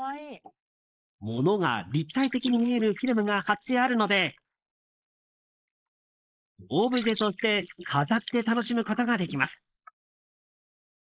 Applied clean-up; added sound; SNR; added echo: neural mask model Resemble Enhance denoiser.